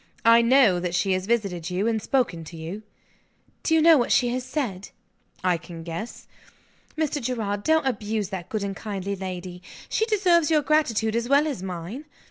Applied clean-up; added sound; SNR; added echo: none; none; none; none.